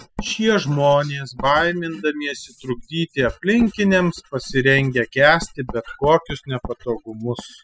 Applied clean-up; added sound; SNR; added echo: classical method spectral subtraction.